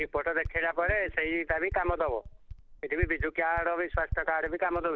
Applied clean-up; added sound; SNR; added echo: none; Typing; 9 dB; none.